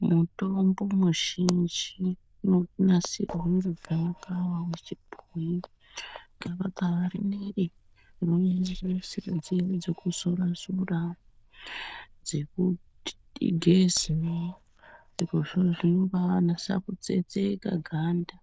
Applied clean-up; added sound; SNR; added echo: neural diffusion model UNIVERSE++.